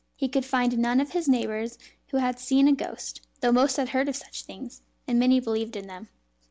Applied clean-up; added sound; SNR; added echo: none; none; none; none.